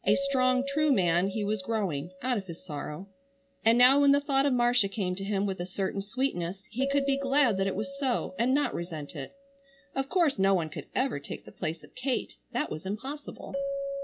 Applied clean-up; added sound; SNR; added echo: none; Keyboard (musical); 10 dB; none.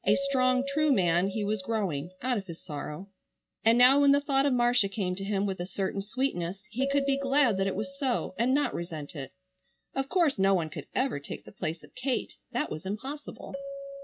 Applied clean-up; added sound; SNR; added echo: neural mask model RNNoise.